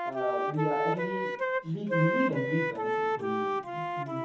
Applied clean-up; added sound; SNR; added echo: none; Wind instrument, woodwind instrument; -2 dB; reverberation time 0.6 s.